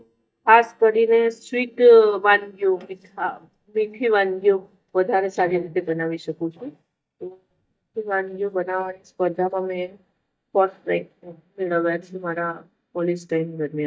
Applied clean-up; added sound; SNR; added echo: neural mask model DeepFilterNet 3.